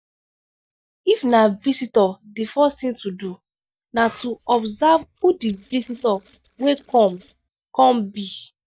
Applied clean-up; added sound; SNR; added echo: neural mask model DeepFilterNet 3.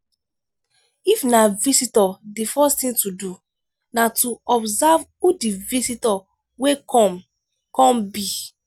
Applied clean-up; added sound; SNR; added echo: none; none; none; none.